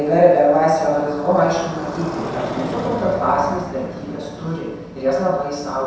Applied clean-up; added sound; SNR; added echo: none; Motorcycle; 11 dB; reverberation time 0.7 s.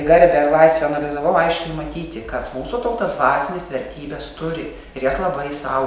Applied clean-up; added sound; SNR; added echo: none; none; none; none.